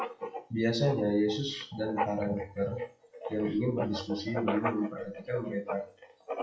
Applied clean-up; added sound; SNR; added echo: classical method WPE with log-MMSE.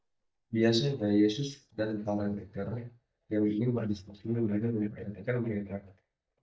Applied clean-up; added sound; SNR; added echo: neural mask model DeepFilterNet 3.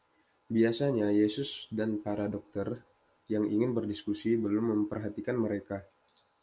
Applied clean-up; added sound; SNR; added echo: none; none; none; none.